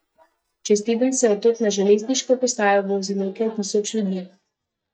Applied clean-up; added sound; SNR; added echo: neural mask model DeepFilterNet 3.